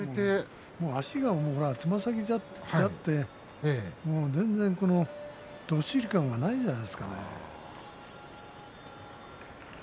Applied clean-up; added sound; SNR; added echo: none; none; none; none.